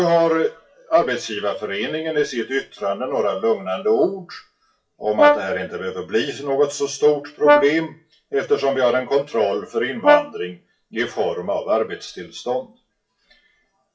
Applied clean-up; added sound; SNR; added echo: classical method WPE with log-MMSE.